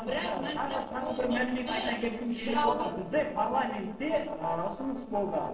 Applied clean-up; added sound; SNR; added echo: neural separator model SepFormer DNS4.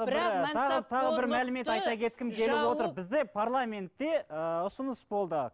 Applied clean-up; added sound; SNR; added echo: none; none; none; none.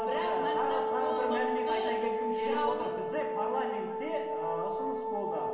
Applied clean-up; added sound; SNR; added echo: none; Wind instrument, woodwind instrument; -2 dB; reverberation time 1.3 s.